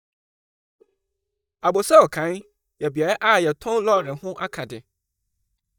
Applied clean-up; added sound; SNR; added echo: neural mask model DeepFilterNet 3.